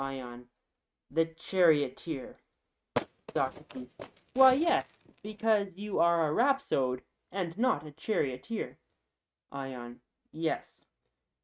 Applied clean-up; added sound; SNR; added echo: neural mask model RNNoise.